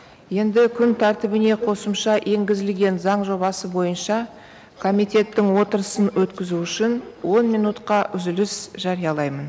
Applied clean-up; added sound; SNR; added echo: none; none; none; none.